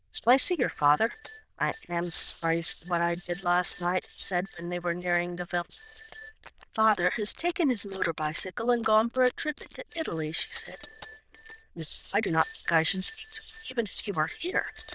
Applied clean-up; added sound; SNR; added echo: neural diffusion model UNIVERSE++.